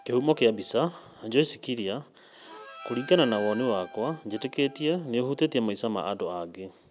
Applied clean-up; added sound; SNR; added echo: none; Harmonica; 19 dB; none.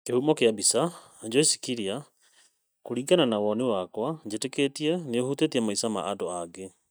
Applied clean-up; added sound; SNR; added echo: neural mask model DeepFilterNet 3.